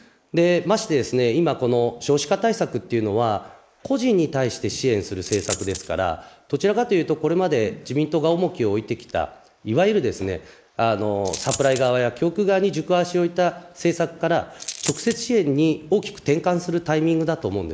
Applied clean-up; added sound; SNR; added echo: neural mask model Resemble Enhance denoiser.